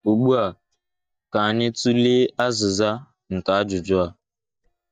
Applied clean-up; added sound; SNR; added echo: neural mask model DeepFilterNet 3.